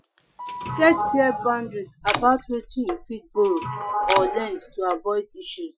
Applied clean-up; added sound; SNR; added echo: classical method Wiener filter.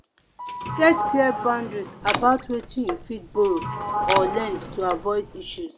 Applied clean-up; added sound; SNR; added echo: none; Water / Splash, splatter + Sliding door / Doorbell; 5 dB; none.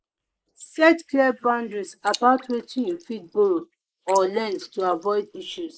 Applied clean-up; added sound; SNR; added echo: neural mask model Resemble Enhance denoiser.